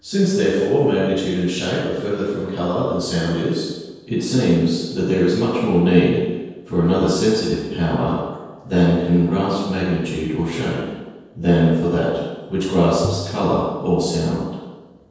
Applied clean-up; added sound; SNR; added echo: neural separator model SepFormer DNS4.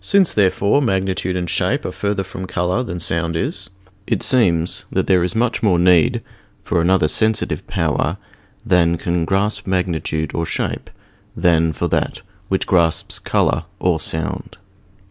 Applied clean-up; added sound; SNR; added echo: none; none; none; none.